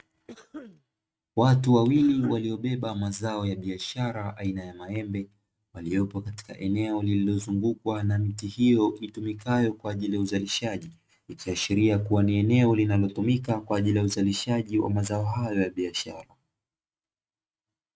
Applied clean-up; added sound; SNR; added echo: neural mask model RNNoise.